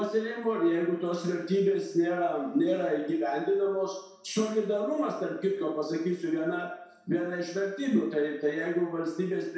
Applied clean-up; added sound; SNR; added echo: none; none; none; reverberation time 0.7 s.